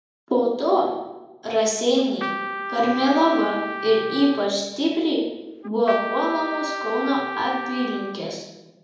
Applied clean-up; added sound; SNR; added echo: none; Trumpet; 8 dB; reverberation time 0.9 s.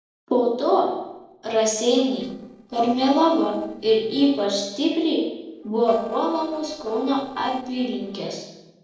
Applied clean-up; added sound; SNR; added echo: neural separator model SepFormer DNS4.